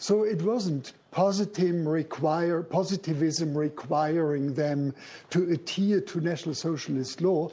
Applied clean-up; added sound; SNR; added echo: none; none; none; none.